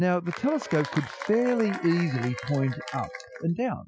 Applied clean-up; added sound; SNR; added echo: classical method Wiener filter.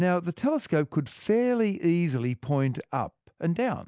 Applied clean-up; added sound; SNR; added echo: none; none; none; none.